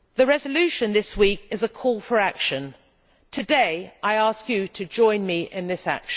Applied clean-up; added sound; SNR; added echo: none; none; none; none.